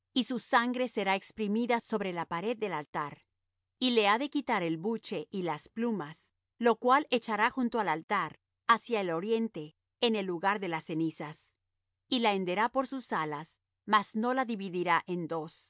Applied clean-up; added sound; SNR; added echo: none; none; none; none.